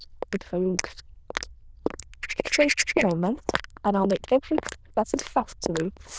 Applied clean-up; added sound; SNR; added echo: neural diffusion model UNIVERSE++.